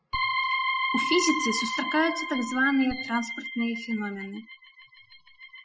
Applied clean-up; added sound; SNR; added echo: classical method Wiener filter.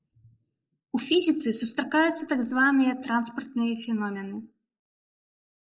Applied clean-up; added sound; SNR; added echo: neural mask model Resemble Enhance denoiser.